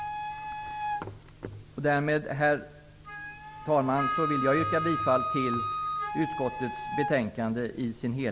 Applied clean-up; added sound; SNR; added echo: none; Wind instrument, woodwind instrument; 5 dB; none.